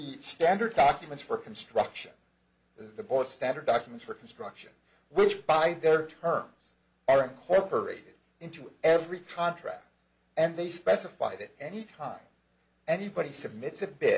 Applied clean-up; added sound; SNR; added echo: none; none; none; none.